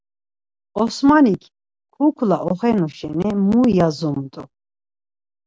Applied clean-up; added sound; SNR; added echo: none; none; none; none.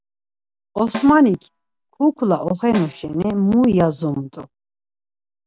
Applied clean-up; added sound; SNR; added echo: none; Snare drum; 15 dB; none.